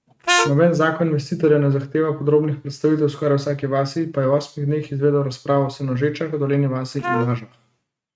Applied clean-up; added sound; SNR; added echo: neural mask model RNNoise.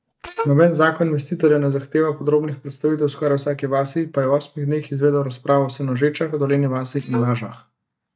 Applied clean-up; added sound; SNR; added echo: neural mask model DeepFilterNet 3.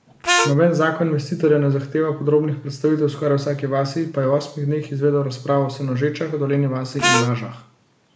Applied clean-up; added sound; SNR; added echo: none; Harmonica; 0 dB; none.